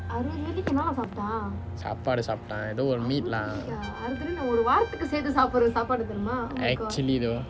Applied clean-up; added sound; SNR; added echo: none; Bowed string instrument + Trumpet; 17 dB; none.